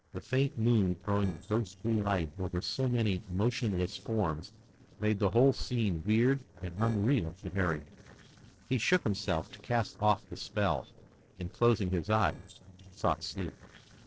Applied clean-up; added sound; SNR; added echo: neural separator model SepFormer DNS4.